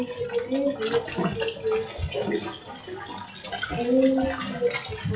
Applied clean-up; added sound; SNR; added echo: classical method WPE with log-MMSE.